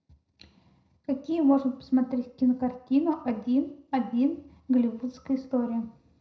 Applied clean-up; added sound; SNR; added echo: none; none; none; reverberation time 0.5 s.